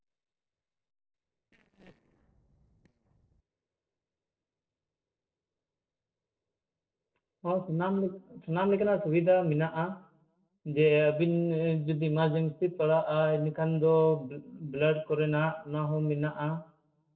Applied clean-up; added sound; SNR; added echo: neural separator model SepFormer DNS4.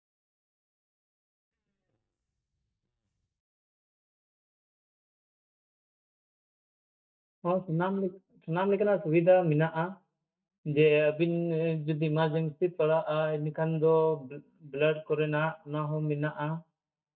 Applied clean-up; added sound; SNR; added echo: neural mask model DeepFilterNet 3.